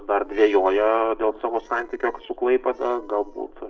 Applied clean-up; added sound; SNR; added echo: neural separator model SepFormer DNS4.